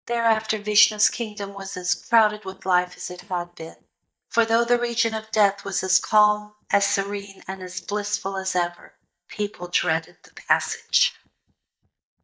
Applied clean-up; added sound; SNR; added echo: neural mask model DeepFilterNet 3.